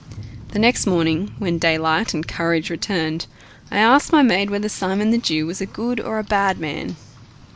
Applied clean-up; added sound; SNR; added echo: none; Rain; 19 dB; none.